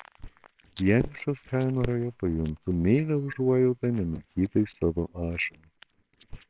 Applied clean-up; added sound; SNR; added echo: neural separator model SepFormer WHAMR!.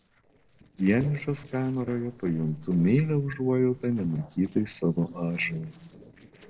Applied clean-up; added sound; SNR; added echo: neural separator model SepFormer DNS4.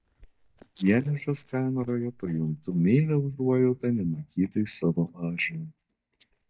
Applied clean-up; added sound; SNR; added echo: neural mask model DeepFilterNet 3.